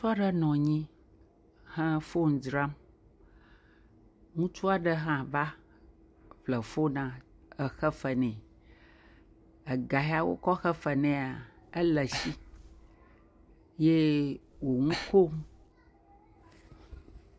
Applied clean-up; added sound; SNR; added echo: none; Breathing; 12 dB; none.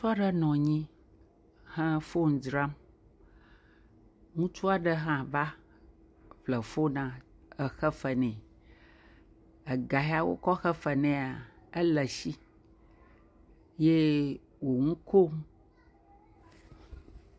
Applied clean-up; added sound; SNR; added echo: none; none; none; none.